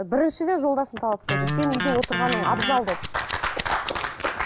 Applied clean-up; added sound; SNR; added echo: none; Electric guitar + Scissors; 2 dB; none.